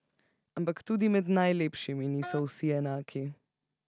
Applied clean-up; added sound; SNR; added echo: none; Wind instrument, woodwind instrument; 14 dB; none.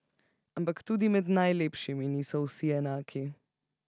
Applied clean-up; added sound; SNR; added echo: none; none; none; none.